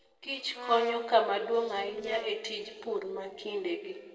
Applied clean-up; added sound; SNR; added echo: neural separator model SepFormer DNS4.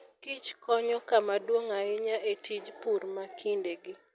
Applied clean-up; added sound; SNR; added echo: none; none; none; none.